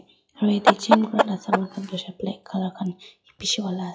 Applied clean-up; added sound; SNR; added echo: classical method log-MMSE.